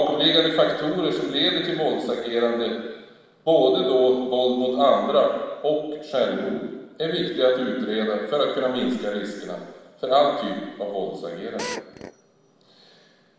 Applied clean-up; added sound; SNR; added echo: none; Drill; 11 dB; reverberation time 1.3 s.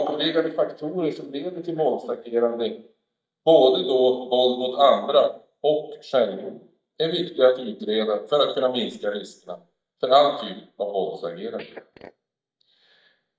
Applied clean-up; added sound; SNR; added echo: neural mask model DeepFilterNet 3.